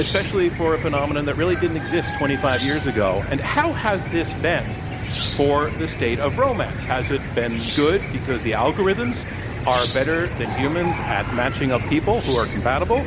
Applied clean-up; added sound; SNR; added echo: none; Cricket / Chicken, rooster; 5 dB; none.